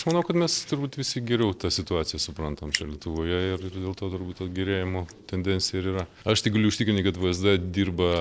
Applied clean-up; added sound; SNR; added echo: neural separator model SepFormer DNS4.